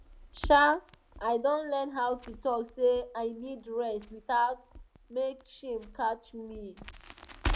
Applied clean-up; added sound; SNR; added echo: none; Crackle; 11 dB; none.